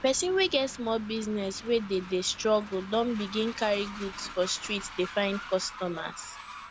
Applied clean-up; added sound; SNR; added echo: none; Train; 14 dB; none.